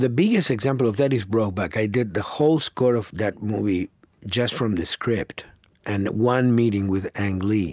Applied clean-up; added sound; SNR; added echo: none; none; none; none.